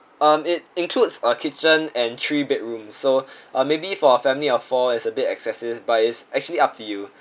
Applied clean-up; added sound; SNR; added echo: none; none; none; none.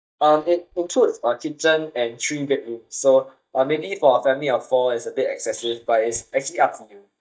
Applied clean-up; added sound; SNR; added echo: neural mask model DeepFilterNet 3.